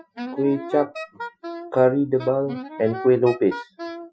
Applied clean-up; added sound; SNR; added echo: classical method Wiener filter.